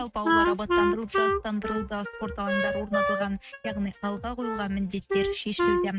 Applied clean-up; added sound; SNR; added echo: neural mask model RNNoise.